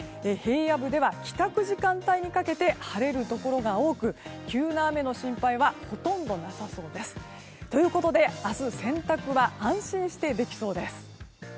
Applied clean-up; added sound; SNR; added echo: none; none; none; none.